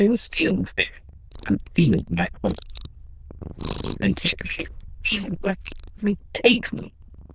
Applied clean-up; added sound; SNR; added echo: neural diffusion model UNIVERSE++.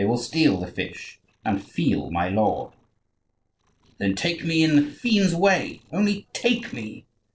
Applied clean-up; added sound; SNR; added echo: neural separator model SepFormer DNS4.